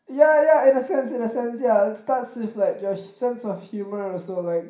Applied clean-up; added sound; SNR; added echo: none; none; none; reverberation time 0.5 s.